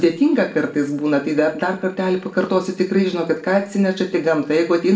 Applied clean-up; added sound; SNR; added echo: none; none; none; reverberation time 0.4 s.